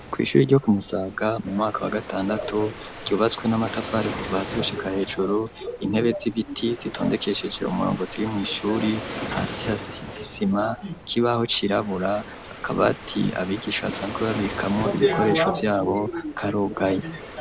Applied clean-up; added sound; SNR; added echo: none; Waves, surf; 12 dB; none.